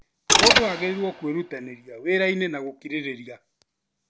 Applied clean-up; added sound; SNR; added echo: none; Mechanisms; -4 dB; none.